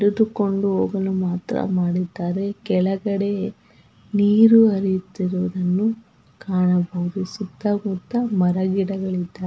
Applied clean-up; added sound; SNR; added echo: none; none; none; none.